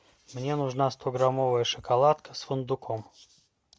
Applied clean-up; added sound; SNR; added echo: none; none; none; none.